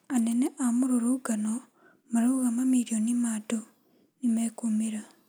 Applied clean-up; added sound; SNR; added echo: none; none; none; none.